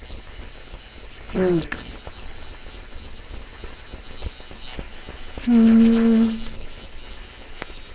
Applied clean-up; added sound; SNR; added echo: neural separator model SepFormer WHAMR!.